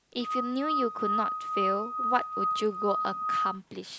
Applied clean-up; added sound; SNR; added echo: none; Screech / Glass; -2 dB; none.